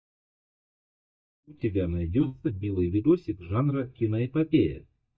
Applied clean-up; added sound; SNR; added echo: neural mask model DeepFilterNet 3.